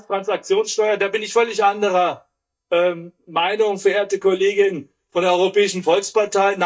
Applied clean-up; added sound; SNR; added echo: neural mask model DeepFilterNet 3.